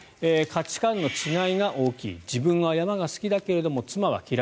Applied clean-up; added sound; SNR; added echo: none; none; none; none.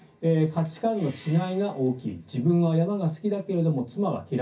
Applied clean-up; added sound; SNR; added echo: none; none; none; reverberation time 0.3 s.